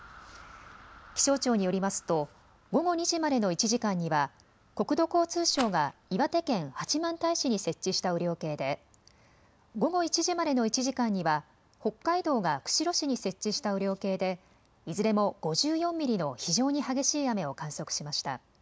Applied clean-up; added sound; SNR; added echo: none; Rattle; 13 dB; none.